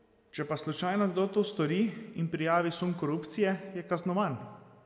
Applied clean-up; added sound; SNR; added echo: none; none; none; none.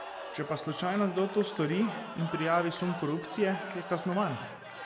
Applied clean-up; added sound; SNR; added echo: none; Crowd / Cheering; 10 dB; none.